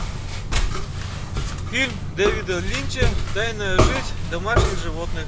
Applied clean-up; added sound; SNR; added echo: none; Walk, footsteps; -3 dB; none.